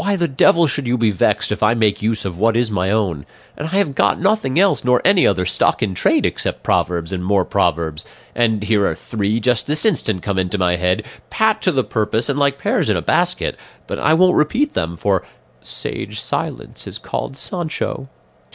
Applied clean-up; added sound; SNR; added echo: none; none; none; none.